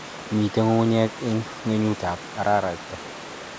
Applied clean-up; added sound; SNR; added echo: none; Stream / Liquid; 13 dB; none.